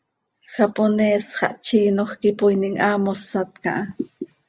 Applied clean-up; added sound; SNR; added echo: none; none; none; none.